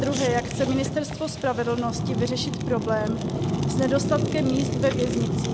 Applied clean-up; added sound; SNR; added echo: none; Fire; 0 dB; none.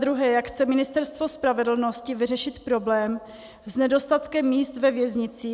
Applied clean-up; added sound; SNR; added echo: none; none; none; none.